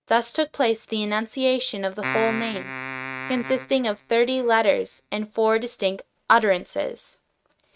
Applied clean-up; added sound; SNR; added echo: neural mask model RNNoise.